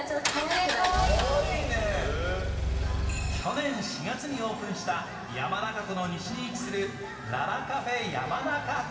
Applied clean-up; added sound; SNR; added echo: none; Engine; -1 dB; reverberation time 2.5 s.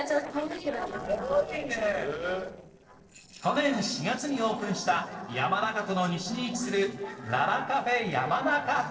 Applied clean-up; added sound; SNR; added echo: neural separator model SepFormer DNS4.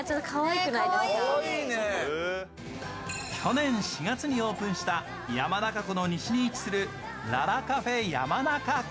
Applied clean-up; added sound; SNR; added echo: none; none; none; none.